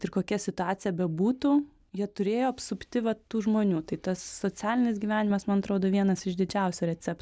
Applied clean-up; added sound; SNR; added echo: none; none; none; none.